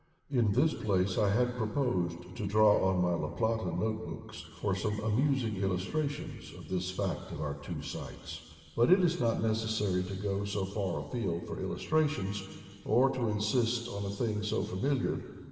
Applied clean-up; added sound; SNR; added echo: none; none; none; reverberation time 2.1 s.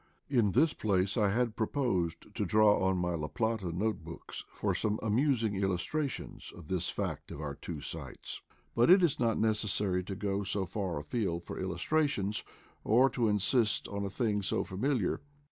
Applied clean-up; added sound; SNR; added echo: none; none; none; none.